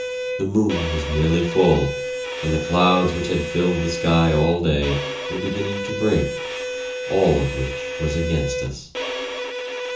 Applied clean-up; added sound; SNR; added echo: none; Bowed string instrument; 6 dB; reverberation time 0.6 s.